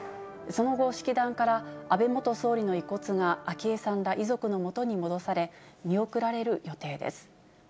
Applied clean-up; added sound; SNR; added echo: none; none; none; none.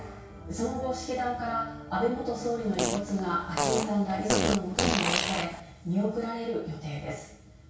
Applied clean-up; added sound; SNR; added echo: none; Fart; -1 dB; reverberation time 0.6 s.